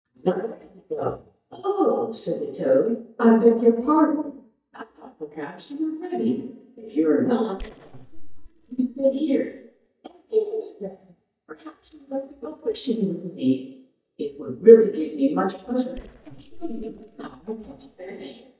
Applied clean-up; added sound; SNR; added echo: neural mask model DeepFilterNet 3.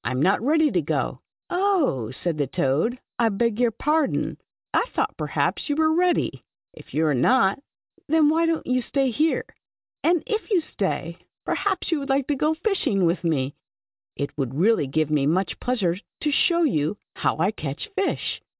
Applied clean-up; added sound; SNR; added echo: none; none; none; none.